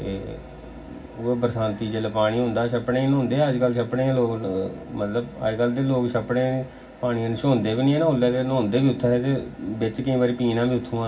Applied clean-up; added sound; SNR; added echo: none; none; none; reverberation time 0.4 s.